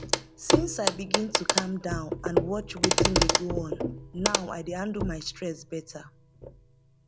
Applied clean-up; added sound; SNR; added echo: none; Clock; -5 dB; none.